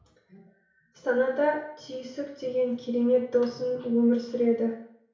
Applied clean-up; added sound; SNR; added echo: none; none; none; reverberation time 0.6 s.